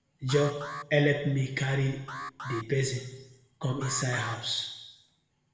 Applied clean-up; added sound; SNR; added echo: none; Alarm; 14 dB; reverberation time 1.0 s.